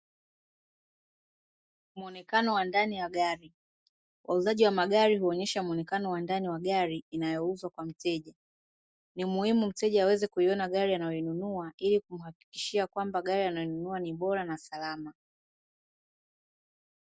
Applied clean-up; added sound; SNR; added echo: none; none; none; none.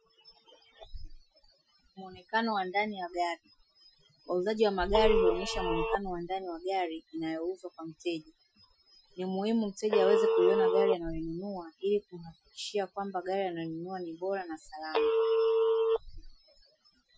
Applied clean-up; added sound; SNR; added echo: classical method Wiener filter.